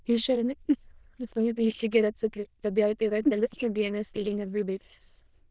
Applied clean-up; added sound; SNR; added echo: neural diffusion model UNIVERSE++.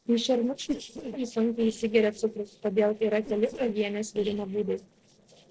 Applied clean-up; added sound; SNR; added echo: neural separator model SepFormer DNS4.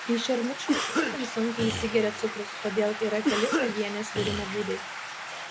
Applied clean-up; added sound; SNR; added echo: none; Stream + Cough; 2 dB; none.